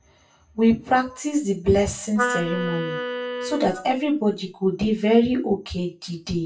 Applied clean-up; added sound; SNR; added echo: classical method WPE with log-MMSE.